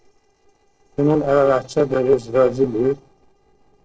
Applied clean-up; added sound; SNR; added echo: neural separator model SepFormer DNS4.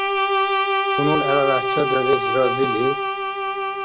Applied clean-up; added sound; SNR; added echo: none; Bowed string instrument; -2 dB; none.